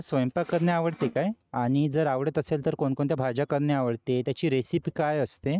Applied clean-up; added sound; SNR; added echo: neural mask model RNNoise.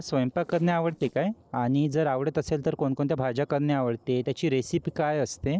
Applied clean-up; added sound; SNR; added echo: neural separator model SepFormer DNS4.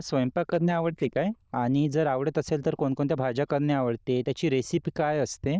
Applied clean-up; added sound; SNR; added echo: neural diffusion model UNIVERSE++.